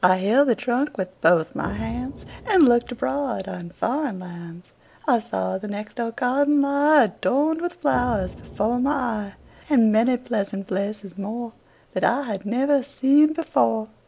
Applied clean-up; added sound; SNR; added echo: none; Explosion; 18 dB; none.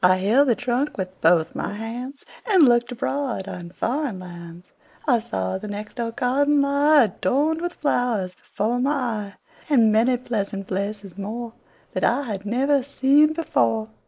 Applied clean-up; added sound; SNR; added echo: neural mask model Resemble Enhance denoiser.